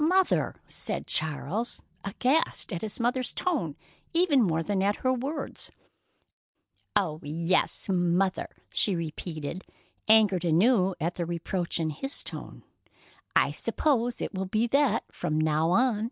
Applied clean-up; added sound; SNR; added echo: none; none; none; none.